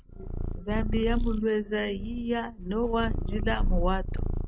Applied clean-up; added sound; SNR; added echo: none; Purr; 0 dB; none.